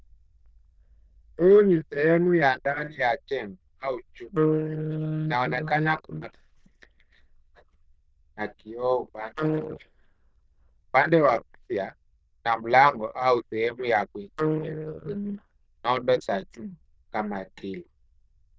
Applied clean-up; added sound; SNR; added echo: neural diffusion model UNIVERSE++.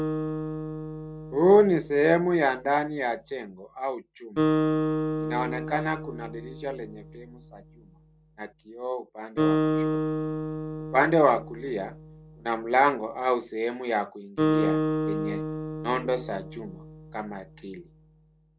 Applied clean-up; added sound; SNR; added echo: none; Acoustic guitar; 3 dB; none.